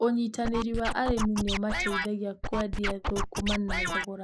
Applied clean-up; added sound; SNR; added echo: neural mask model Resemble Enhance denoiser.